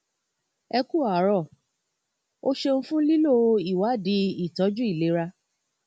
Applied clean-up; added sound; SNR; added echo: none; none; none; none.